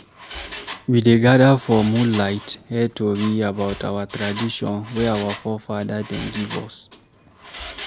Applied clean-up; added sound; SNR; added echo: none; Mechanisms; 14 dB; none.